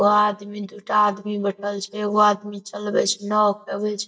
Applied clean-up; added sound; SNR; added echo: neural mask model DeepFilterNet 3.